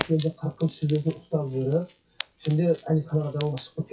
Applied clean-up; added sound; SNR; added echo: classical method WPE with log-MMSE.